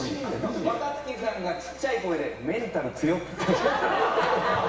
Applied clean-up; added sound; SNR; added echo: none; none; none; reverberation time 1.3 s.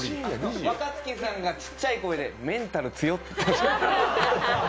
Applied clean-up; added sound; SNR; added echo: none; none; none; none.